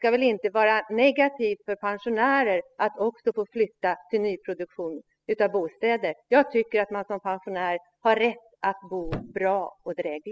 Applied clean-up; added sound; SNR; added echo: classical method spectral subtraction.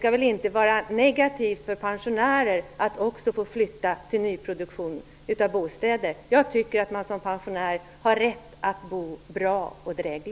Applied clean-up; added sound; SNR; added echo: none; none; none; none.